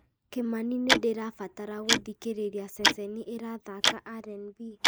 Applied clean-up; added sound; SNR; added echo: neural mask model Resemble Enhance denoiser.